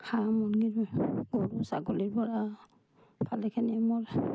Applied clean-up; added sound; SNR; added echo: none; none; none; none.